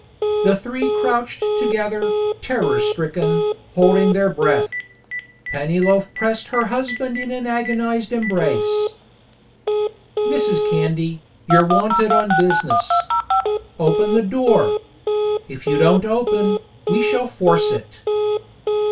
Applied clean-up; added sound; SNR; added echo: none; Telephone; 0 dB; reverberation time 0.2 s.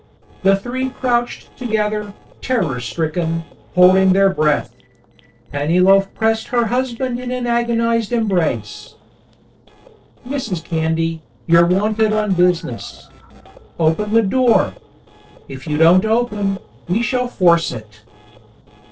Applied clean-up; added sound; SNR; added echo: neural separator model SepFormer DNS4.